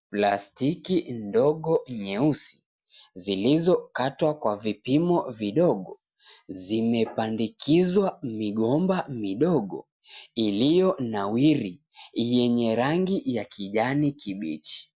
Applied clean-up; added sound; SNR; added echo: none; none; none; none.